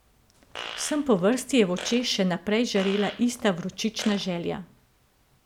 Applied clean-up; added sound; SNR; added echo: none; Fart; 15 dB; none.